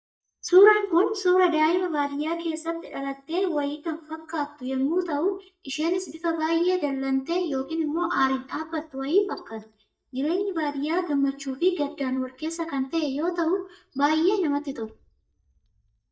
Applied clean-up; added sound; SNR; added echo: neural mask model DeepFilterNet 3.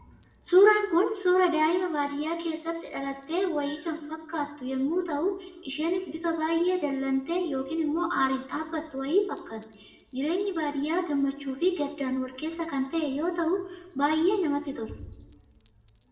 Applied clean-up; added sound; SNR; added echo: none; Chime; 1 dB; reverberation time 0.7 s.